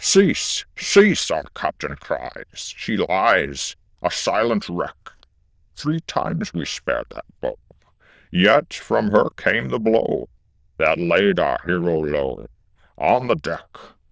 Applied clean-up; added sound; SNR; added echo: neural diffusion model UNIVERSE++.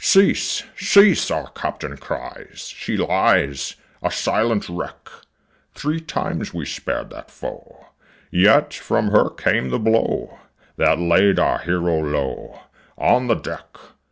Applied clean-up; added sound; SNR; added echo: none; none; none; none.